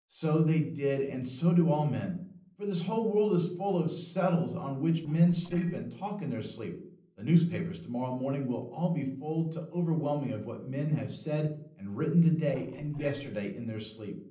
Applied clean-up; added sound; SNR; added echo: neural separator model SepFormer DNS4.